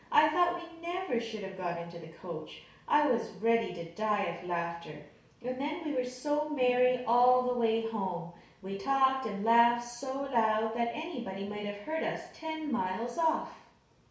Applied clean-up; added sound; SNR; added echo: none; none; none; reverberation time 0.6 s.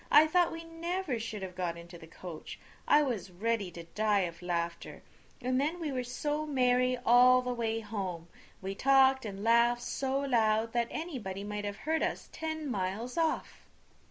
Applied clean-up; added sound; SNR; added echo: none; none; none; none.